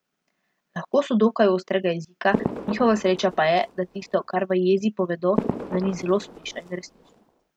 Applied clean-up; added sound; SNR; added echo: none; Fireworks; 8 dB; none.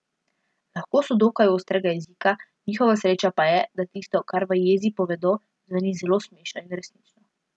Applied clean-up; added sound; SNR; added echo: none; none; none; none.